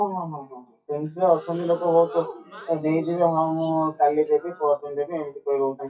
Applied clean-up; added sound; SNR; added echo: classical method WPE with log-MMSE.